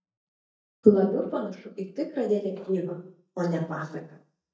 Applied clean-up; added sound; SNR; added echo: neural mask model DeepFilterNet 3.